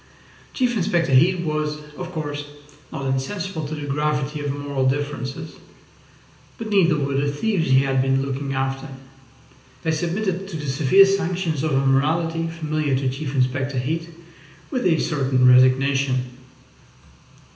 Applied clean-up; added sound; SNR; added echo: none; none; none; reverberation time 0.8 s.